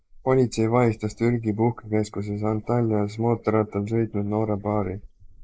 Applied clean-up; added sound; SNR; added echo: neural mask model Resemble Enhance denoiser.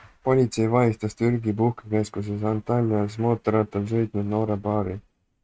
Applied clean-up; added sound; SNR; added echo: neural mask model RNNoise.